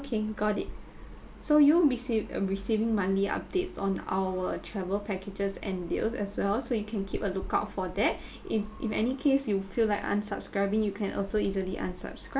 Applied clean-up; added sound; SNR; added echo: none; none; none; none.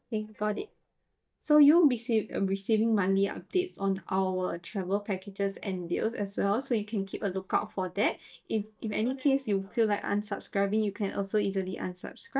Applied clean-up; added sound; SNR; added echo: neural mask model DeepFilterNet 3.